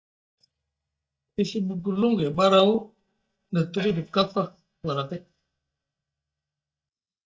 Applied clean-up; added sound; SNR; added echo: neural mask model DeepFilterNet 3.